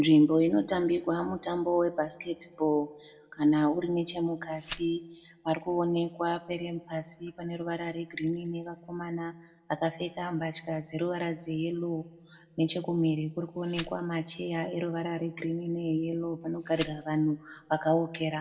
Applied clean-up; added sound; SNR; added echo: none; Glass; 15 dB; reverberation time 0.9 s.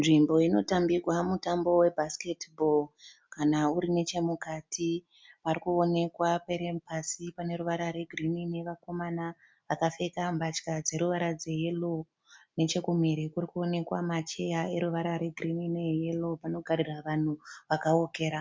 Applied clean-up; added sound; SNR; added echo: none; none; none; none.